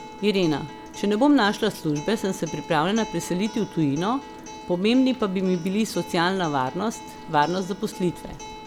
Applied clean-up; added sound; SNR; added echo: none; Rain + Acoustic guitar; 15 dB; none.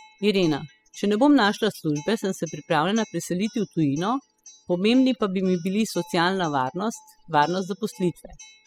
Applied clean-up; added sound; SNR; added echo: classical method spectral subtraction.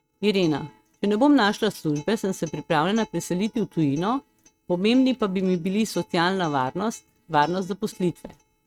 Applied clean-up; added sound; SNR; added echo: neural mask model RNNoise.